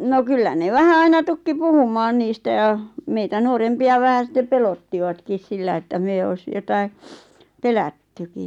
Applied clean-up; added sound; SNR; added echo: none; none; none; none.